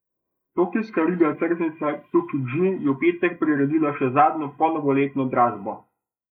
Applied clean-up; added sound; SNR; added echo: neural mask model Resemble Enhance denoiser.